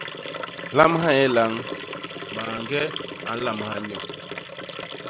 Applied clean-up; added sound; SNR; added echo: none; Liquid; 8 dB; none.